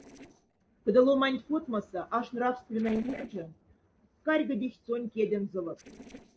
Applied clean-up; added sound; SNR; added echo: neural separator model SepFormer DNS4.